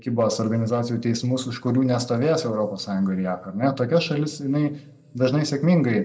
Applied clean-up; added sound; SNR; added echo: none; none; none; reverberation time 0.9 s.